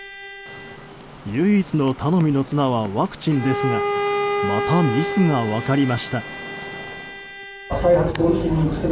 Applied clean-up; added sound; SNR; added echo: none; Bowed string instrument; 7 dB; none.